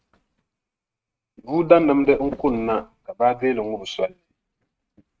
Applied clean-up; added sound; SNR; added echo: neural mask model RNNoise.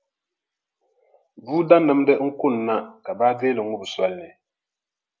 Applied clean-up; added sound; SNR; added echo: none; none; none; none.